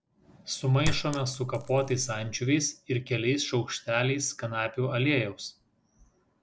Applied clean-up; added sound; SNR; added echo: none; Chink, clink; 5 dB; none.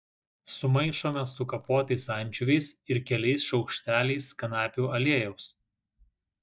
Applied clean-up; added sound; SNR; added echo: neural mask model DeepFilterNet 3.